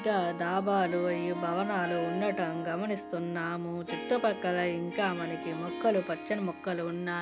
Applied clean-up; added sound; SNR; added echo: none; Harp; 9 dB; none.